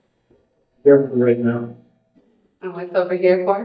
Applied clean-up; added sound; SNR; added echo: neural mask model DeepFilterNet 3.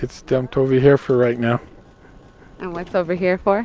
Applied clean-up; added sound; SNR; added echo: none; none; none; none.